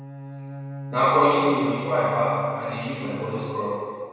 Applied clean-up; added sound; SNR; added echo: none; Bowed string instrument; 11 dB; reverberation time 1.9 s.